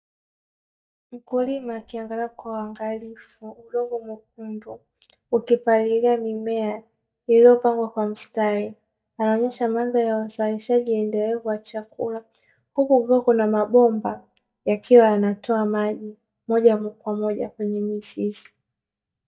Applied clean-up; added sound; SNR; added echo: neural mask model DeepFilterNet 3.